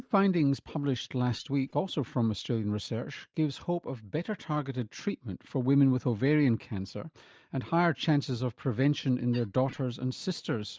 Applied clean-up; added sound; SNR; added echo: neural mask model DeepFilterNet 3.